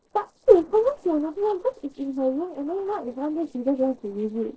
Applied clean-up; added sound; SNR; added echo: neural separator model SepFormer DNS4.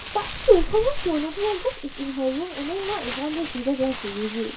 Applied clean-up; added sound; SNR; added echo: none; Crumpling, crinkling; 6 dB; reverberation time 0.2 s.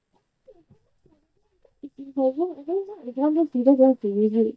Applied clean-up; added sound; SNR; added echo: neural mask model DeepFilterNet 3.